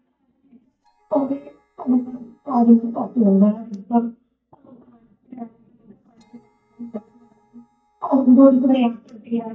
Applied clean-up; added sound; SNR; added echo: neural mask model DeepFilterNet 3.